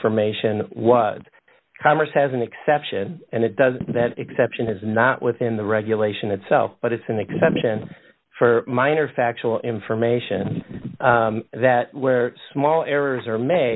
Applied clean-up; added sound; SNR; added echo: none; none; none; none.